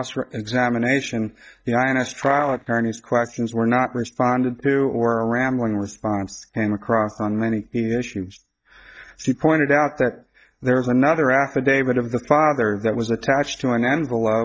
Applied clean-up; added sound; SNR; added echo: neural mask model DeepFilterNet 3.